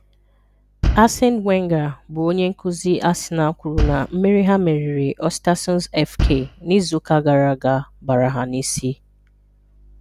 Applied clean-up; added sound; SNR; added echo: none; Bass drum; 4 dB; none.